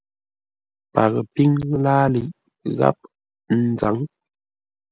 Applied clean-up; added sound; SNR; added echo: none; none; none; none.